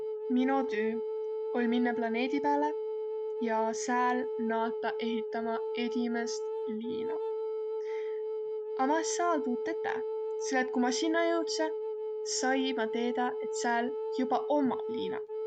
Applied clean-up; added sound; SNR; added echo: none; Wind instrument, woodwind instrument; 1 dB; none.